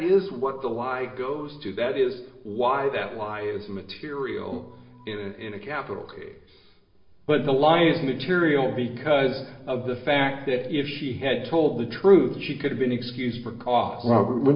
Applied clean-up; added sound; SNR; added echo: neural separator model SepFormer DNS4.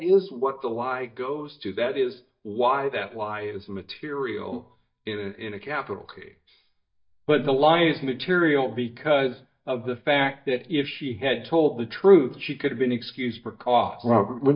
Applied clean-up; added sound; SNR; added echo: neural mask model DeepFilterNet 3.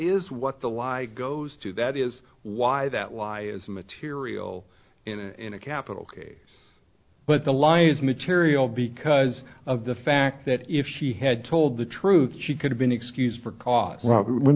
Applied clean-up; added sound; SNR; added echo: none; none; none; none.